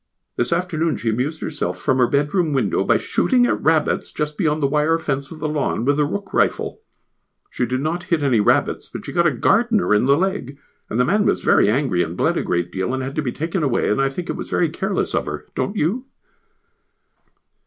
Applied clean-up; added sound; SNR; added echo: none; none; none; none.